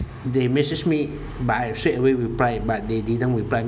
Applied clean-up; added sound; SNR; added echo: none; none; none; none.